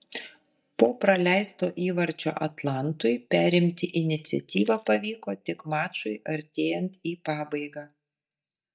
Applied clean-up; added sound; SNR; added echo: neural mask model DeepFilterNet 3.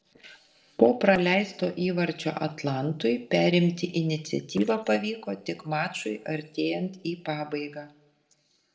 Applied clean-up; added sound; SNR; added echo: neural separator model SepFormer DNS4.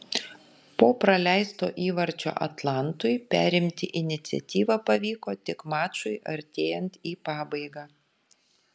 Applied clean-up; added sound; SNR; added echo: none; none; none; none.